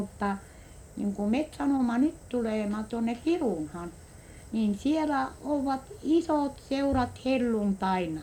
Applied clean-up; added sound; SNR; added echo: none; Fire; 20 dB; none.